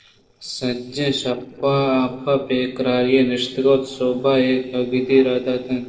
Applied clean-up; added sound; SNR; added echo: neural separator model SepFormer DNS4.